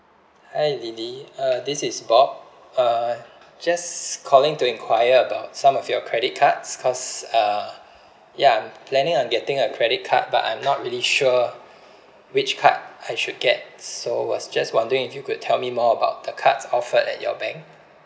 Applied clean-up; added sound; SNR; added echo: none; none; none; none.